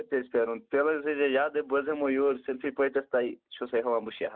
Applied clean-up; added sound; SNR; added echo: none; none; none; none.